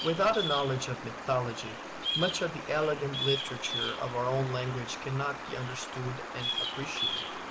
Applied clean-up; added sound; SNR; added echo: none; Bird vocalization, bird call, bird song; 4 dB; none.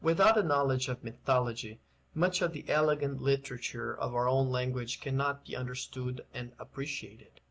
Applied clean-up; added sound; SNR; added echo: none; none; none; none.